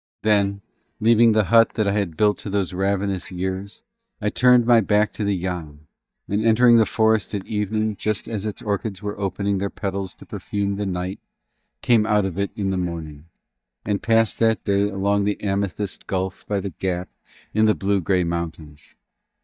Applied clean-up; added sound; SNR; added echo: neural mask model DeepFilterNet 3.